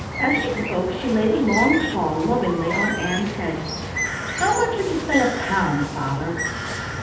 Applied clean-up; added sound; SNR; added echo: none; Bird; 4 dB; reverberation time 0.8 s.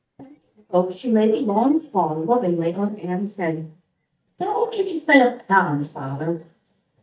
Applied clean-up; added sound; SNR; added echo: neural mask model DeepFilterNet 3.